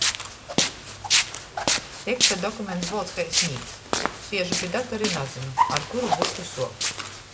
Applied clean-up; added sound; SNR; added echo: none; Walk, footsteps; -5 dB; none.